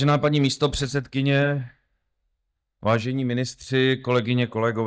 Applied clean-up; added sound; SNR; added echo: neural mask model DeepFilterNet 3.